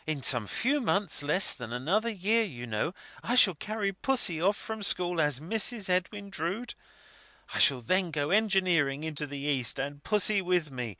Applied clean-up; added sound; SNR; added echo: none; none; none; none.